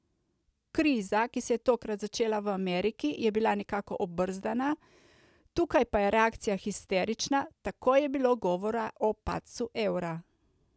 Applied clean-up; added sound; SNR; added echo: none; none; none; none.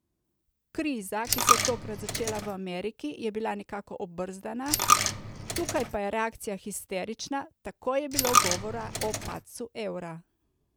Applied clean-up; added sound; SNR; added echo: none; Coin (dropping); -2 dB; none.